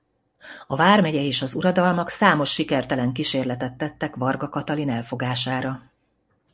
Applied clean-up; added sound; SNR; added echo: none; none; none; none.